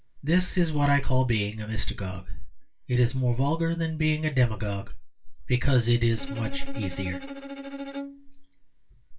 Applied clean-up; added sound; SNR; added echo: none; Bowed string instrument; 13 dB; reverberation time 0.2 s.